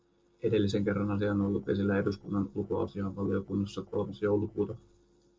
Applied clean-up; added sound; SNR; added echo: neural separator model SepFormer DNS4.